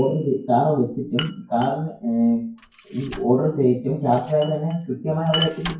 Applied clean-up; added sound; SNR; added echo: classical method WPE with log-MMSE.